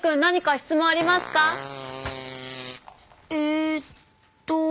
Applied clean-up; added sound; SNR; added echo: none; Fart; 12 dB; none.